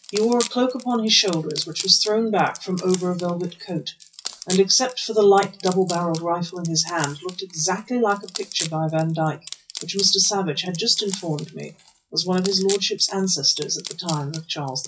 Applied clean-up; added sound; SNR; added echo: classical method WPE with log-MMSE.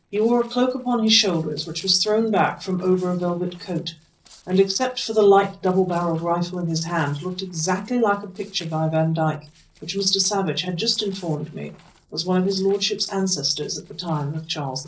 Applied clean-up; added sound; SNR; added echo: neural separator model SepFormer DNS4.